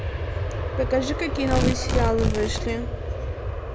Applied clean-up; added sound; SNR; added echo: none; Aircraft + Tearing; -2 dB; none.